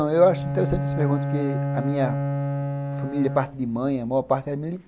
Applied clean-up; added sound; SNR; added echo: none; Bowed string instrument; 3 dB; none.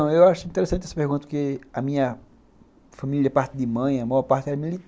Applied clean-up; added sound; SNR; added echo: none; none; none; none.